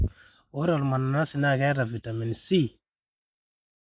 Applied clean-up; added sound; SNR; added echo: neural mask model Resemble Enhance denoiser.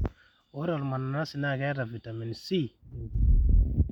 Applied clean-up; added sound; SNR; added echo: none; none; none; none.